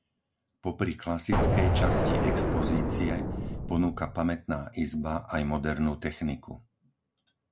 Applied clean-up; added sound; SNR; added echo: none; Explosion; -5 dB; none.